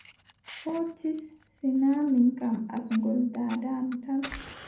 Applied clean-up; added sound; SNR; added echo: none; Fire; 18 dB; reverberation time 0.6 s.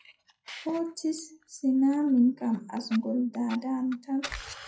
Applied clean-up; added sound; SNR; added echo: classical method WPE with log-MMSE.